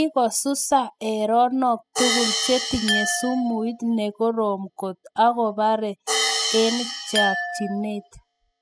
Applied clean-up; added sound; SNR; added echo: classical method spectral subtraction.